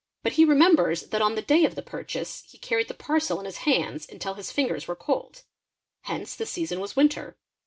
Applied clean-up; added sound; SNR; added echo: none; none; none; none.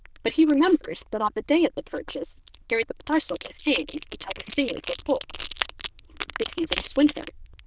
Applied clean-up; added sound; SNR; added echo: neural diffusion model UNIVERSE++.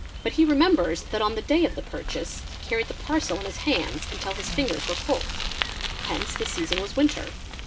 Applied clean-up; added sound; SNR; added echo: none; Bicycle; 6 dB; none.